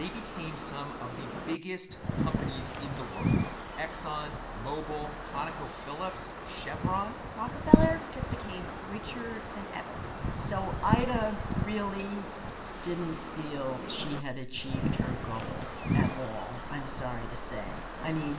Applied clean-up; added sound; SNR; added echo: none; Wind; -3 dB; reverberation time 0.8 s.